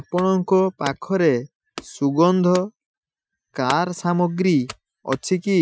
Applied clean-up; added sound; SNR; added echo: classical method Wiener filter.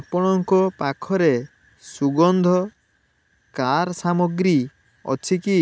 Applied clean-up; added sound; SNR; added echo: none; none; none; none.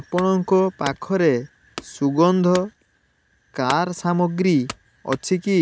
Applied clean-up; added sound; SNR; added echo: none; Wood / Domestic sounds, home sounds; 18 dB; none.